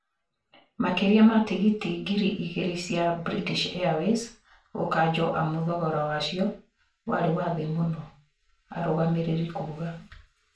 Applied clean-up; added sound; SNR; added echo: none; none; none; reverberation time 0.3 s.